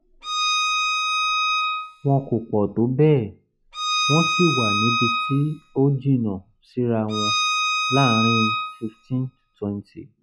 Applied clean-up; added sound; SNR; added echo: classical method log-MMSE.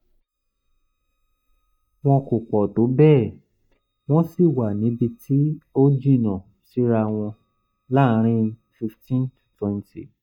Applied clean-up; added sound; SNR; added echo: neural mask model DeepFilterNet 3.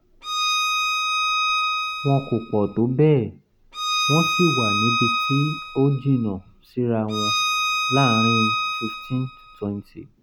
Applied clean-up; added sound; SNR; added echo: none; Bowed string instrument; 1 dB; none.